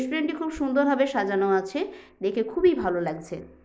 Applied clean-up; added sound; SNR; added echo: none; none; none; none.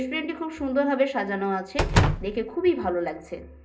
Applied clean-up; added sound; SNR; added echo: none; Slam; 0 dB; reverberation time 0.2 s.